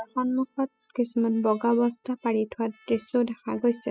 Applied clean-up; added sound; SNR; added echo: classical method spectral subtraction.